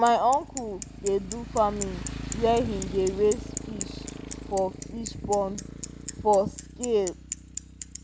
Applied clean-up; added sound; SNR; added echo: none; Motorcycle + Bicycle; 9 dB; none.